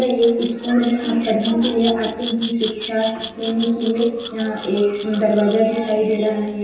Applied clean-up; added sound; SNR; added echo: none; Glass; 11 dB; reverberation time 0.9 s.